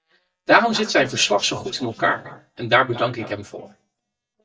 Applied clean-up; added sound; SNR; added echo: neural mask model DeepFilterNet 3.